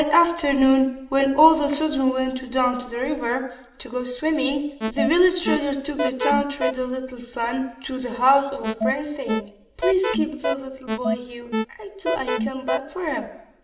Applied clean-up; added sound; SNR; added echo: none; Alarm; 3 dB; reverberation time 0.9 s.